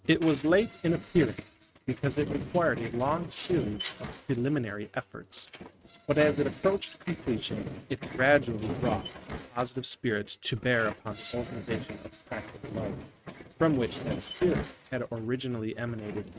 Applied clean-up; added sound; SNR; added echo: neural mask model RNNoise.